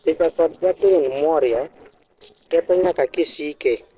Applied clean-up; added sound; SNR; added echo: neural separator model SepFormer DNS4.